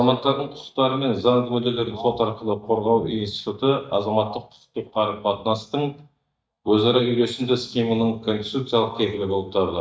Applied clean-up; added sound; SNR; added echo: neural mask model DeepFilterNet 3.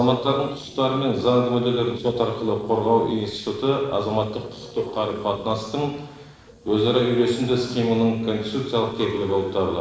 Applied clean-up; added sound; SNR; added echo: neural separator model SepFormer DNS4.